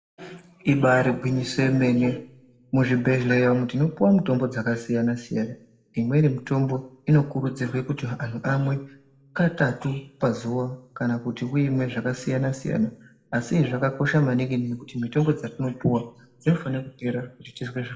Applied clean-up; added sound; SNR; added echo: none; none; none; reverberation time 0.5 s.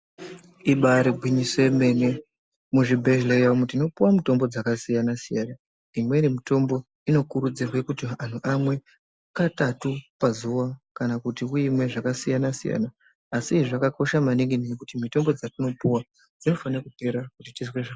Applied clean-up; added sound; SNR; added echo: none; none; none; none.